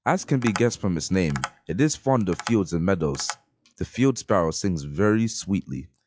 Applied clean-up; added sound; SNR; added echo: classical method log-MMSE.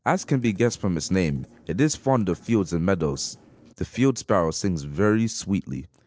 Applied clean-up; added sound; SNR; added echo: neural separator model SepFormer DNS4.